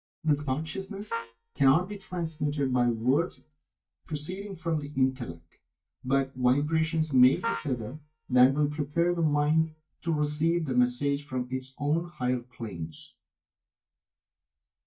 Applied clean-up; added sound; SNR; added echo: neural mask model DeepFilterNet 3.